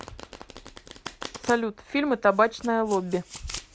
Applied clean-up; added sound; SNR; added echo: none; Domestic sounds, home sounds; 16 dB; none.